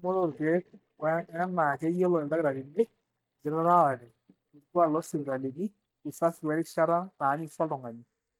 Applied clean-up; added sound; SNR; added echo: neural mask model DeepFilterNet 3.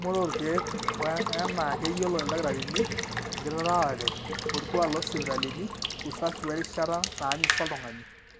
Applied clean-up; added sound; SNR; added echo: none; Water tap, faucet / Water / Liquid; 1 dB; none.